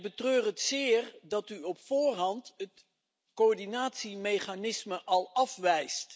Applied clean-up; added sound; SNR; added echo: none; none; none; none.